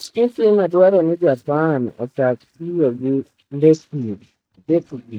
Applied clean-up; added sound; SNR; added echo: neural mask model DeepFilterNet 3.